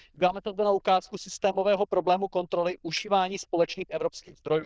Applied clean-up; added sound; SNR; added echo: neural diffusion model UNIVERSE++.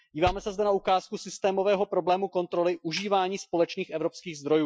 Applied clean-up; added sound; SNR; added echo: classical method Wiener filter.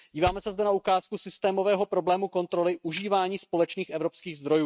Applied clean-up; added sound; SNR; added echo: neural mask model RNNoise.